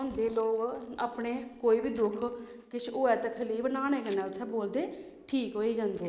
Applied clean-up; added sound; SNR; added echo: neural mask model Resemble Enhance denoiser.